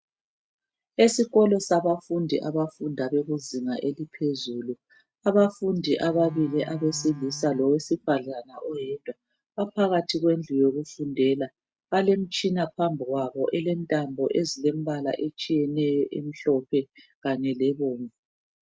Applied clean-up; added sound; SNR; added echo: neural mask model RNNoise.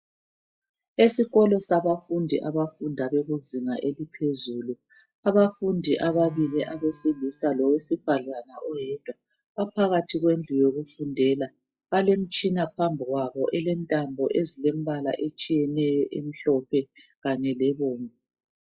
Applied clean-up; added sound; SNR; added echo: classical method log-MMSE.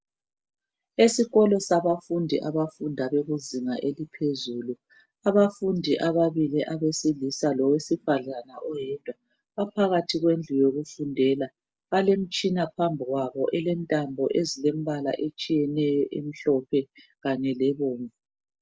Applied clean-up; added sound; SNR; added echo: none; none; none; none.